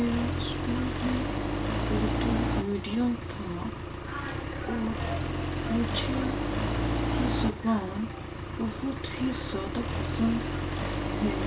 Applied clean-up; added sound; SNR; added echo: none; Accelerating, revving, vroom; -2 dB; reverberation time 0.1 s.